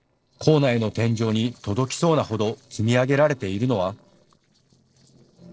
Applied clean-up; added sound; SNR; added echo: neural separator model SepFormer DNS4.